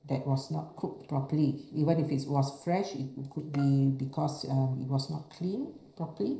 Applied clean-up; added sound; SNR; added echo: neural separator model SepFormer DNS4.